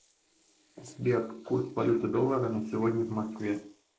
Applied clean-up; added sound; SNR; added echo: neural mask model Resemble Enhance denoiser.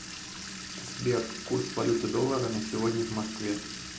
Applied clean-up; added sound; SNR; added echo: none; Sink (filling or washing) / Water tap, faucet; 10 dB; none.